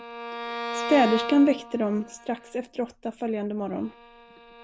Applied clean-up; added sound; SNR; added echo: none; Bowed string instrument; 9 dB; none.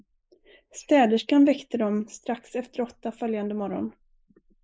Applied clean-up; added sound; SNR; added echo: neural mask model Resemble Enhance denoiser.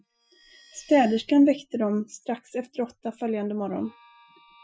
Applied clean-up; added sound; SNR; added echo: classical method Wiener filter.